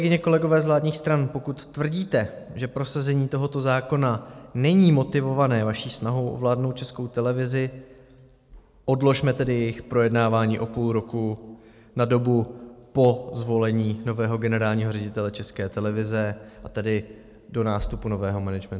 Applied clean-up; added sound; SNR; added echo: none; none; none; none.